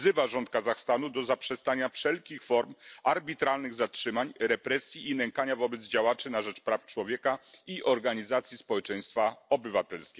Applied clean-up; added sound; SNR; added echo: none; none; none; none.